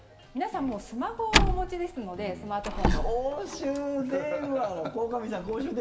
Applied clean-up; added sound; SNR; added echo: none; Slam; 1 dB; reverberation time 0.9 s.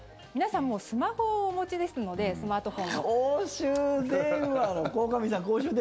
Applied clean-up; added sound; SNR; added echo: none; none; none; none.